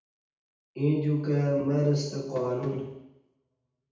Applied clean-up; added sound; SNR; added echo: none; none; none; reverberation time 0.8 s.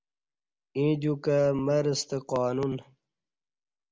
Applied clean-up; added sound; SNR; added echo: none; none; none; none.